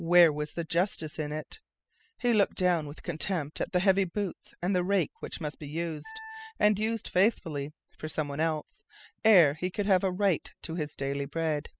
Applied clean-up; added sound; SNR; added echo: classical method spectral subtraction.